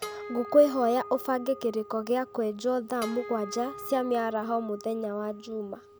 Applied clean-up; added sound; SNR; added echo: none; Harp; 14 dB; none.